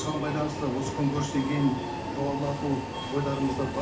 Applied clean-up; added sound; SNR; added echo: none; Subway, metro, underground; 4 dB; reverberation time 0.4 s.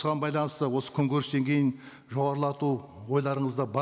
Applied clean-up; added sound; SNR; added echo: none; none; none; none.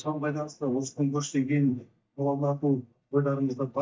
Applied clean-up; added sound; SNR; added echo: neural mask model DeepFilterNet 3.